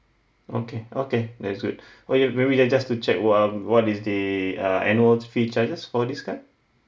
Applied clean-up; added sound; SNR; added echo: none; none; none; none.